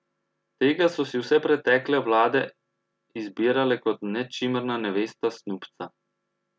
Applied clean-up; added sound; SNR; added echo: none; none; none; none.